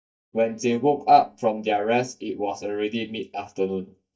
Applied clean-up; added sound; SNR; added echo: neural mask model DeepFilterNet 3.